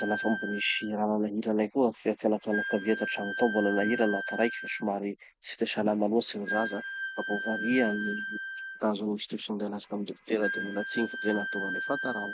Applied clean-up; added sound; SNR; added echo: none; Wind instrument, woodwind instrument; 7 dB; none.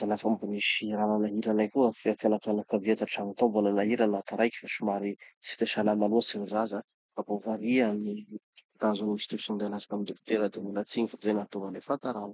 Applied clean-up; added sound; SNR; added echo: none; none; none; none.